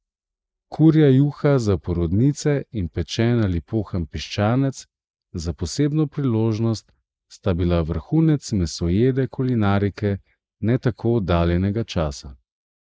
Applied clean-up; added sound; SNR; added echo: neural mask model Resemble Enhance denoiser.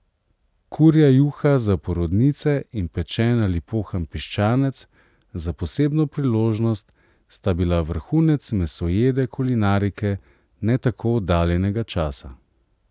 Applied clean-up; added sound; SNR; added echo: none; none; none; none.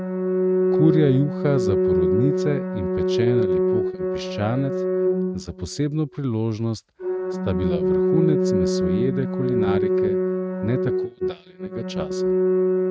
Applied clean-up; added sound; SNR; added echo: neural mask model RNNoise.